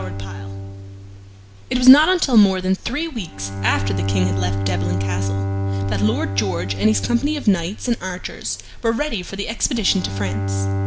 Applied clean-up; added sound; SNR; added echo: none; Bowed string instrument; 4 dB; none.